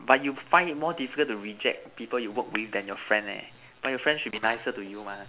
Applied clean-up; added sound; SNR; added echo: none; none; none; none.